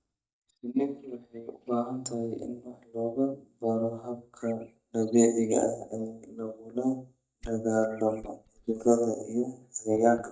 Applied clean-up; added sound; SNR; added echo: neural mask model DeepFilterNet 3.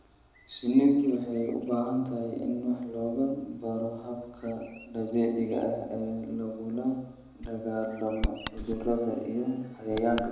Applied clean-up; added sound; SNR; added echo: none; Bird vocalization, bird call, bird song; 13 dB; reverberation time 0.8 s.